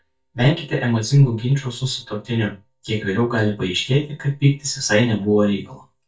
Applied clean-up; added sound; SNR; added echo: neural mask model DeepFilterNet 3.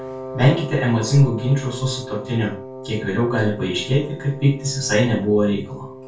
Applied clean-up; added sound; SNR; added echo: none; Wind instrument, woodwind instrument; 14 dB; reverberation time 0.3 s.